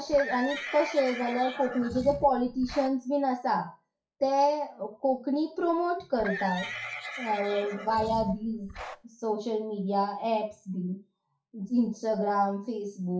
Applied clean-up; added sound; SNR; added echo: classical method WPE with log-MMSE.